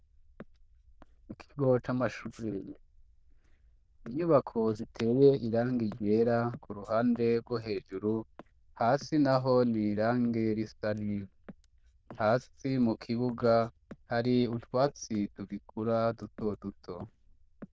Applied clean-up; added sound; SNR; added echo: neural diffusion model UNIVERSE++.